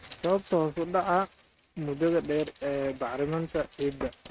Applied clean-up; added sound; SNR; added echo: neural mask model RNNoise.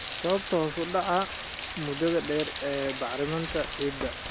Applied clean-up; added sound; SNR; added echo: none; Rain; 7 dB; none.